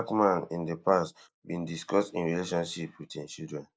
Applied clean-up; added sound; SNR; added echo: neural mask model Resemble Enhance denoiser.